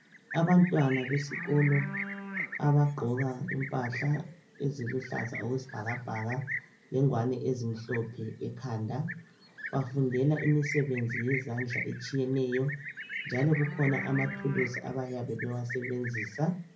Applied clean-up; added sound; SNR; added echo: none; Livestock, farm animals, working animals; 10 dB; reverberation time 0.4 s.